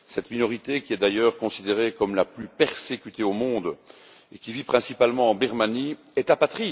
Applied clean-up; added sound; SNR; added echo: none; none; none; none.